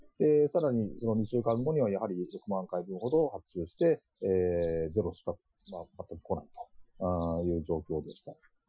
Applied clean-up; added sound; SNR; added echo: classical method Wiener filter.